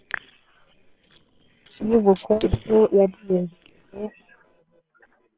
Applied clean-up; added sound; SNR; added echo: neural separator model SepFormer WHAM!.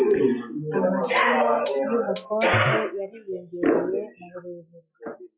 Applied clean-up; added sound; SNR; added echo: classical method log-MMSE.